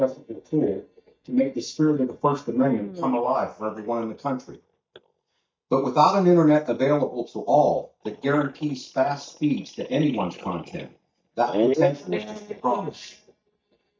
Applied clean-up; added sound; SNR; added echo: neural mask model DeepFilterNet 3.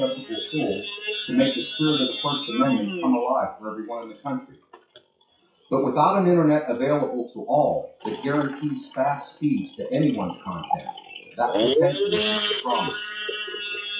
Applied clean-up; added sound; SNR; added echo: classical method WPE with log-MMSE.